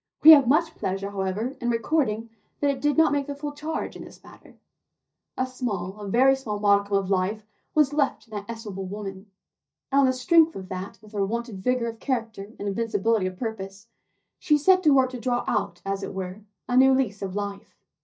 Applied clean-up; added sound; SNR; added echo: neural mask model DeepFilterNet 3.